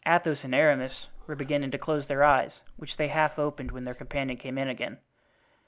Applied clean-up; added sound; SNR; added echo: none; Meow; 16 dB; none.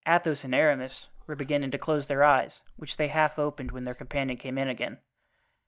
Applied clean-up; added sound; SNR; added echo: neural mask model DeepFilterNet 3.